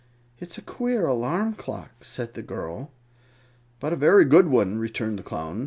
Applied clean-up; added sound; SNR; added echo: none; none; none; none.